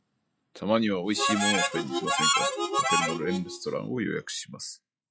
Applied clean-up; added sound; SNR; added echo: classical method log-MMSE.